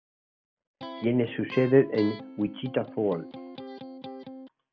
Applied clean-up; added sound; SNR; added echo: none; Electric guitar; 13 dB; none.